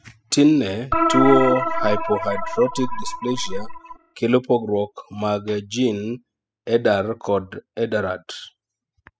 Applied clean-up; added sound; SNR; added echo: classical method spectral subtraction.